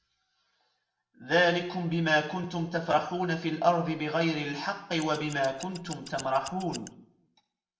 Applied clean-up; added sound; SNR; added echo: none; Scissors; 16 dB; reverberation time 0.5 s.